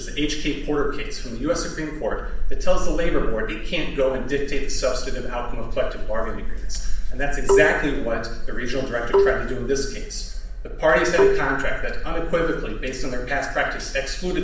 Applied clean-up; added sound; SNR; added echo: none; Marimba, xylophone; 1 dB; reverberation time 0.7 s.